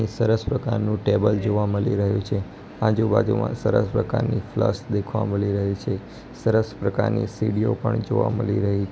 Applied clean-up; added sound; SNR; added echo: none; none; none; none.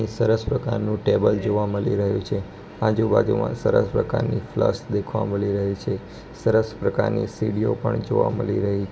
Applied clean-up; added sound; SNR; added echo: none; none; none; reverberation time 0.2 s.